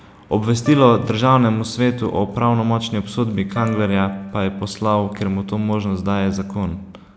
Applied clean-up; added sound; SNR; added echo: none; Piano; 19 dB; none.